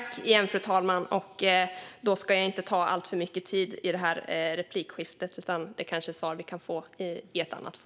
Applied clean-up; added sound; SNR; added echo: none; none; none; none.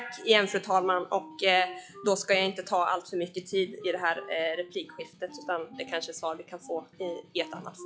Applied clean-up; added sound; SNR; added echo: classical method log-MMSE.